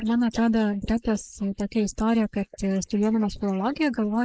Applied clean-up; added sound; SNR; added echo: neural mask model Resemble Enhance denoiser.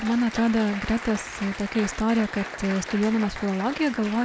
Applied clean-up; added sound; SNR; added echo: none; Applause; 11 dB; none.